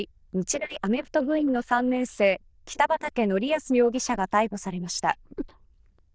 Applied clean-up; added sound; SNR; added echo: neural diffusion model UNIVERSE++.